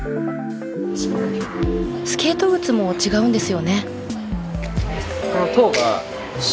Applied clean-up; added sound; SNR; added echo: none; Wind instrument, woodwind instrument; 9 dB; none.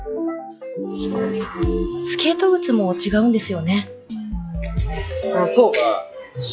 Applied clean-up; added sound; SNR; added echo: classical method log-MMSE.